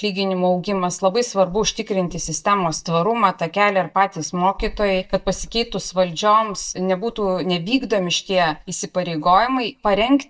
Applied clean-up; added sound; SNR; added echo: neural mask model DeepFilterNet 3.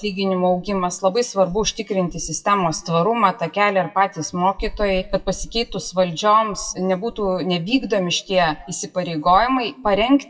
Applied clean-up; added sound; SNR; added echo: classical method WPE with log-MMSE.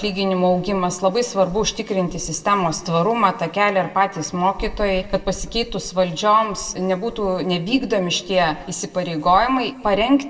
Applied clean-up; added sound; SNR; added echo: none; Insect; 17 dB; reverberation time 1.2 s.